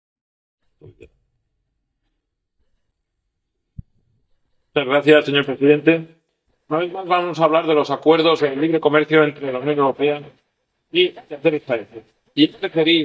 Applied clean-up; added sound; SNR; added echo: neural mask model DeepFilterNet 3.